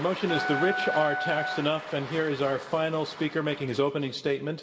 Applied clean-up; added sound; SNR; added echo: none; Wind instrument, woodwind instrument; 3 dB; reverberation time 0.9 s.